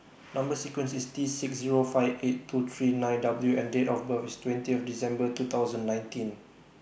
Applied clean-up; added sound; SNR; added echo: none; none; none; none.